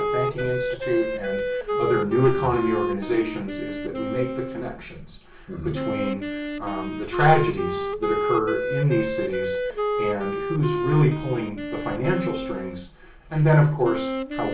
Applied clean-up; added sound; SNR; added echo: none; Wind instrument, woodwind instrument; 3 dB; reverberation time 0.3 s.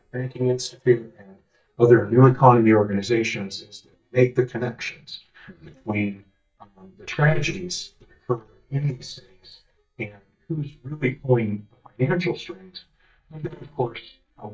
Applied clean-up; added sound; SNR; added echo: neural mask model DeepFilterNet 3.